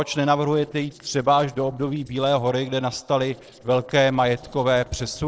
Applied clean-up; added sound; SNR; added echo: neural separator model SepFormer DNS4.